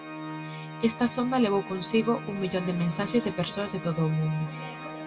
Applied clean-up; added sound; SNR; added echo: none; Organ; 11 dB; reverberation time 1.7 s.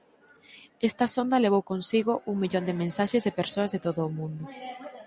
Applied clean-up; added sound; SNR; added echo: none; none; none; none.